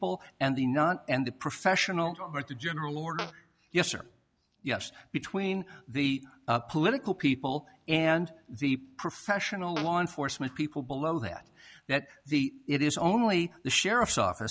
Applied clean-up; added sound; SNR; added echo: none; Fart; 15 dB; none.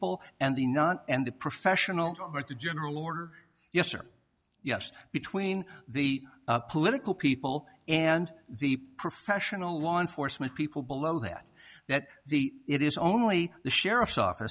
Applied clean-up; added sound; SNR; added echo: none; none; none; none.